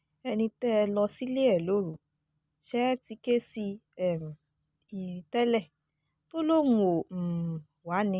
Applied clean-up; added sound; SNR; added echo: none; none; none; none.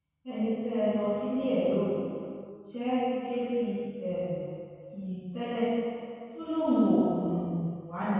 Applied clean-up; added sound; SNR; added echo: none; none; none; reverberation time 2.1 s.